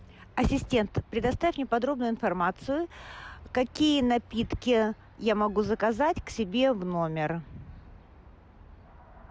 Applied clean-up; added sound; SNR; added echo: none; none; none; none.